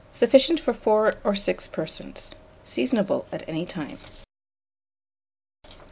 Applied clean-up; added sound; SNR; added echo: none; none; none; none.